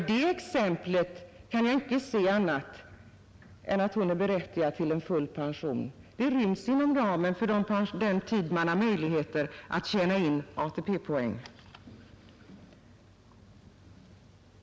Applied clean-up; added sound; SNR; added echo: none; none; none; none.